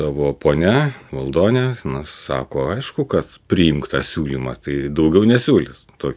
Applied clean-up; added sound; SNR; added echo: none; none; none; none.